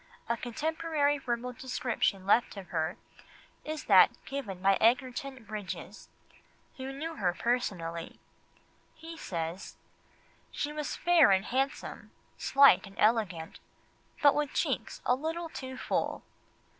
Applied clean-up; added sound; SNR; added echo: none; none; none; none.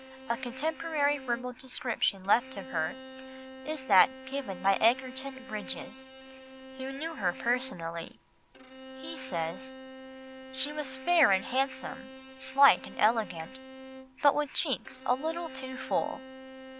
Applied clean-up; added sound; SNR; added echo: none; Bowed string instrument; 14 dB; none.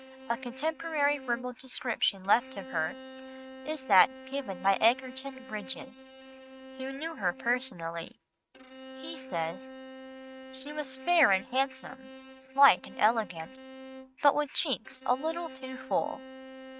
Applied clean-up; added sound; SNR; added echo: neural mask model RNNoise.